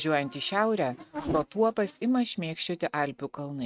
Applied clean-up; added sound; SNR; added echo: neural mask model RNNoise.